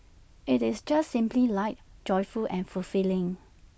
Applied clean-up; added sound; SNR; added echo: none; none; none; none.